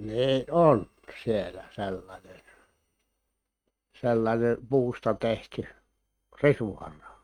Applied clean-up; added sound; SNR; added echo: neural mask model RNNoise.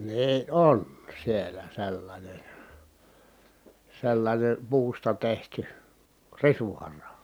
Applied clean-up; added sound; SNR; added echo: none; none; none; none.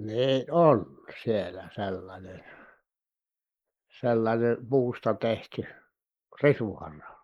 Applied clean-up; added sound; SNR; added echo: neural mask model Resemble Enhance denoiser.